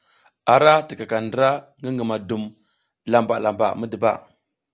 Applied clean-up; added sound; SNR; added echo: none; none; none; none.